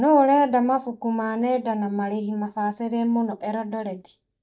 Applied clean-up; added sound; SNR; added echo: neural mask model DeepFilterNet 3.